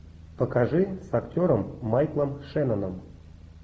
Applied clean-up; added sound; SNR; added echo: none; none; none; none.